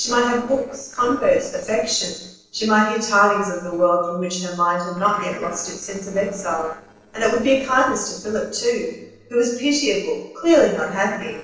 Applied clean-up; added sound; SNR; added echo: neural separator model SepFormer DNS4.